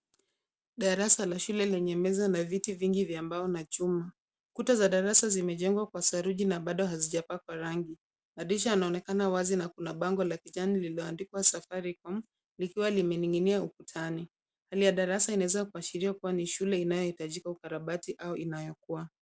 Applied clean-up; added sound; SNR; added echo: none; none; none; none.